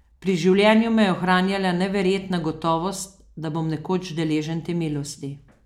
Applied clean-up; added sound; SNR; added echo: none; none; none; none.